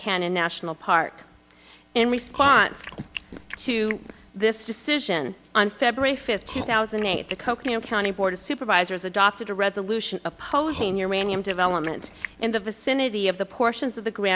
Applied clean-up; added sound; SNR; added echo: none; Chewing, mastication; 14 dB; none.